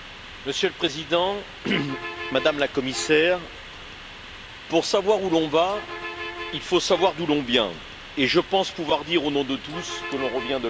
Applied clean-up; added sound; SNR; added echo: none; Bus; 12 dB; none.